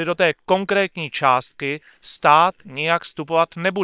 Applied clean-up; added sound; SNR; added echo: neural separator model SepFormer WHAM!.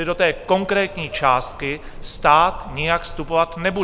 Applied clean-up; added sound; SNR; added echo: none; Zipper (clothing); 15 dB; none.